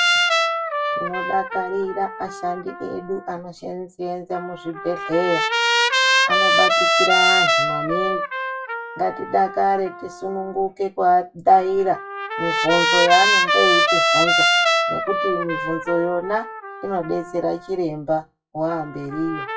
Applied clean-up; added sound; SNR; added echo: classical method WPE with log-MMSE.